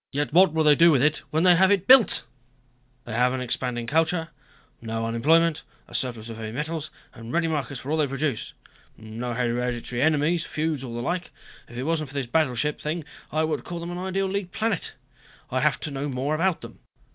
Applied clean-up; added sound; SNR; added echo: none; none; none; none.